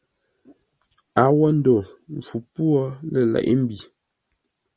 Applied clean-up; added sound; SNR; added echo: none; none; none; none.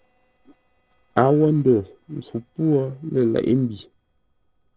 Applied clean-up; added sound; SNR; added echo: neural separator model SepFormer DNS4.